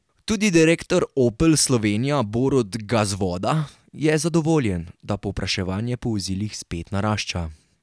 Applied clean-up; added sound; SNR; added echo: none; none; none; none.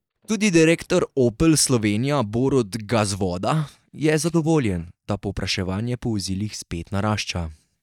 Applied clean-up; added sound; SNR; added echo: neural mask model DeepFilterNet 3.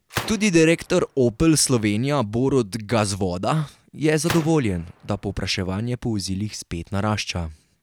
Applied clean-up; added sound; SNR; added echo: none; Gunshot, gunfire; 17 dB; none.